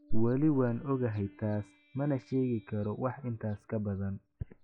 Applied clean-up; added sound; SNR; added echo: classical method log-MMSE.